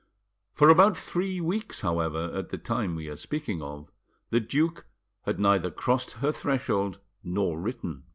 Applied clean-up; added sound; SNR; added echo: none; none; none; none.